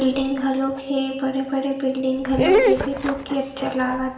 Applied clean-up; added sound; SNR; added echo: none; Dog; 3 dB; reverberation time 0.9 s.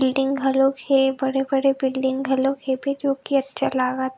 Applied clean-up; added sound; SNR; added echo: none; none; none; none.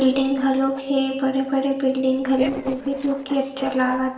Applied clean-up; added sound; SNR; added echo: neural separator model SepFormer DNS4.